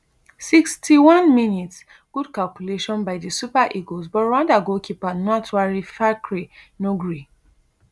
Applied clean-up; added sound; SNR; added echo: none; none; none; none.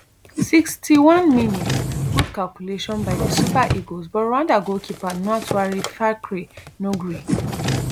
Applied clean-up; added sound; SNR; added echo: none; Drawer open or close + Whoosh, swoosh, swish; 5 dB; none.